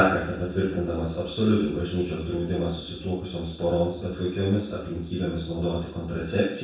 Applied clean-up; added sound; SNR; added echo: none; none; none; reverberation time 0.7 s.